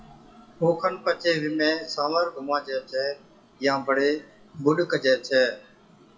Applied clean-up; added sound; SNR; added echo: classical method WPE with log-MMSE.